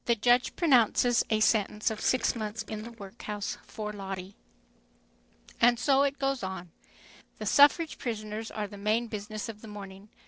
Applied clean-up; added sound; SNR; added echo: neural separator model SepFormer DNS4.